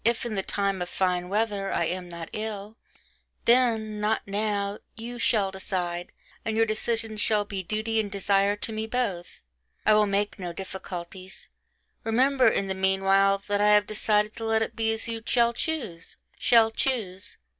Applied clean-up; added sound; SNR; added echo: none; none; none; none.